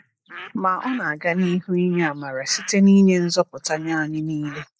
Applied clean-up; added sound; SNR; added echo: neural mask model Resemble Enhance denoiser.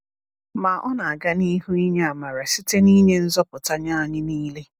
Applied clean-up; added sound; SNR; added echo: none; none; none; none.